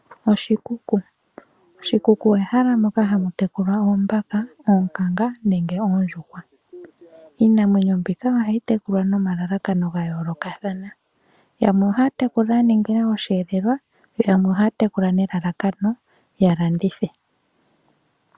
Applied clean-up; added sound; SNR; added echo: none; none; none; none.